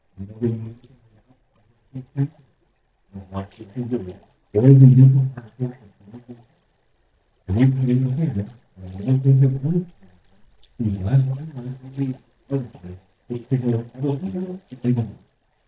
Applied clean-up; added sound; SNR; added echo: neural mask model DeepFilterNet 3.